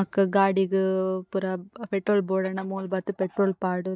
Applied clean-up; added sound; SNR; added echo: neural mask model DeepFilterNet 3.